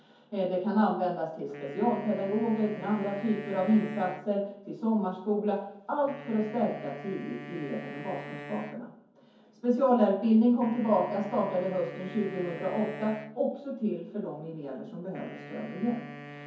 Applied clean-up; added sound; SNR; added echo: none; Wind instrument, woodwind instrument; 16 dB; reverberation time 0.6 s.